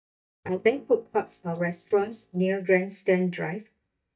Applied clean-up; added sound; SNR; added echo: neural mask model DeepFilterNet 3.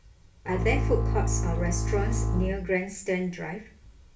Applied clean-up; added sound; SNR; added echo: none; Bowed string instrument; -3 dB; reverberation time 0.4 s.